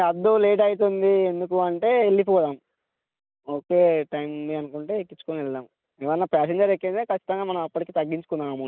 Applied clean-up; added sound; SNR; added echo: none; none; none; none.